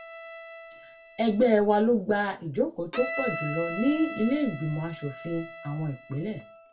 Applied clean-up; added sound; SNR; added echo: none; Bowed string instrument; 11 dB; reverberation time 0.2 s.